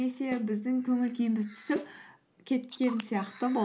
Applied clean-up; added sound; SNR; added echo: none; Snare drum + Camera; 18 dB; none.